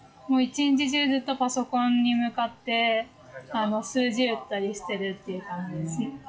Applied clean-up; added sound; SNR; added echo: classical method WPE with log-MMSE.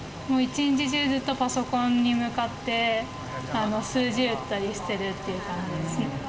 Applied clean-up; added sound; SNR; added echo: none; Stream; 19 dB; reverberation time 2.3 s.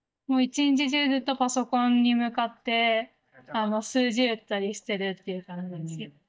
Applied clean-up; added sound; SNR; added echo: neural mask model DeepFilterNet 3.